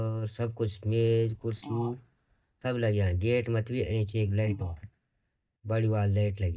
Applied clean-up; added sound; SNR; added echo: neural mask model DeepFilterNet 3.